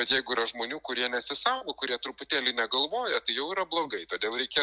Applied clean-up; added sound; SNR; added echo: none; none; none; none.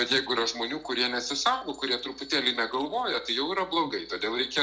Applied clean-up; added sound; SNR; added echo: neural separator model SepFormer DNS4.